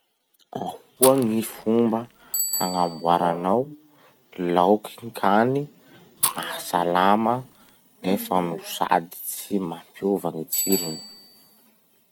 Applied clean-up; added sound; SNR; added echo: none; Bicycle bell + Fire; 10 dB; none.